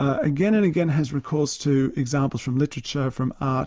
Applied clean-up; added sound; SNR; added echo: none; none; none; none.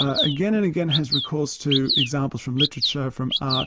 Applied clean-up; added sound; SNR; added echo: none; Bird vocalization, bird call, bird song; 3 dB; none.